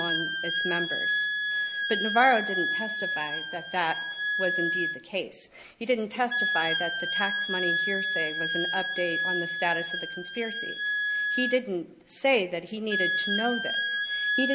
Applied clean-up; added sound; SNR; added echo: none; Wind instrument, woodwind instrument; -1 dB; none.